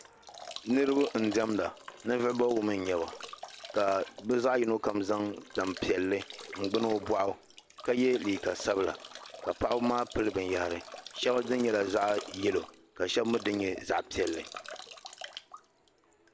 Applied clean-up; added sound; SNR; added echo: none; Drip / Trickle, dribble / Bathtub (filling or washing); 15 dB; none.